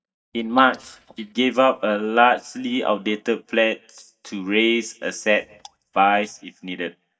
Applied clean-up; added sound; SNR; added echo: neural mask model DeepFilterNet 3.